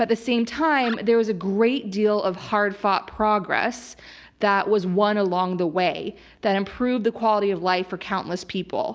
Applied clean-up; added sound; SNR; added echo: none; Animal; 18 dB; none.